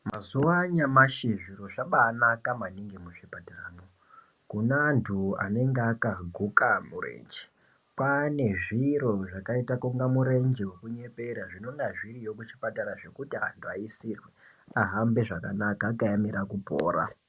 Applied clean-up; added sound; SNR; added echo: none; none; none; none.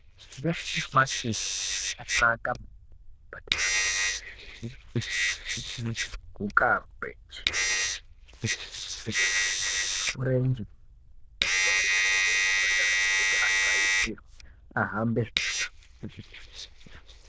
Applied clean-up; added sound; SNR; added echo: neural diffusion model UNIVERSE++.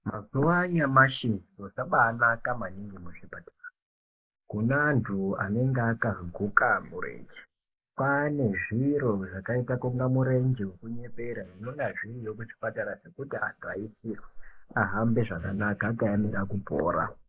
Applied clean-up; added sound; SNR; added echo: neural mask model Resemble Enhance denoiser.